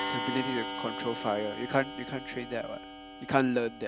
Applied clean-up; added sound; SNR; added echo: none; Clock; 6 dB; none.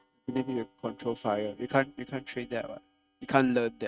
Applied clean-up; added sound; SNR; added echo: neural mask model RNNoise.